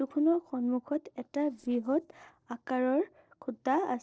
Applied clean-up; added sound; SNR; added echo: neural separator model SepFormer DNS4.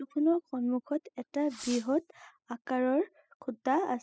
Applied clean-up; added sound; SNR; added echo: classical method spectral subtraction.